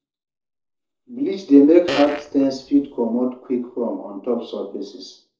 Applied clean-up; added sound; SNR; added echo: neural separator model SepFormer DNS4.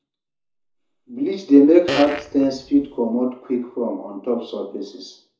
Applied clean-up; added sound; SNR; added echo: none; Fart; 9 dB; reverberation time 0.7 s.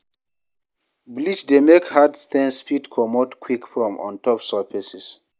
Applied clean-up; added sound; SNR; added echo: none; none; none; none.